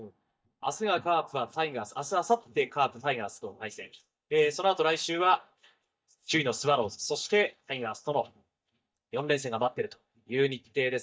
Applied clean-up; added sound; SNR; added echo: neural mask model DeepFilterNet 3.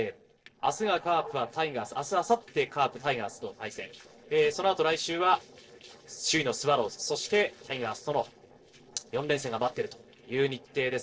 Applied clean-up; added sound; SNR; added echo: neural separator model SepFormer DNS4.